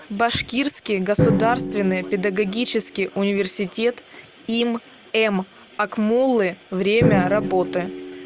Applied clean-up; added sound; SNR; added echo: none; Drum; 6 dB; none.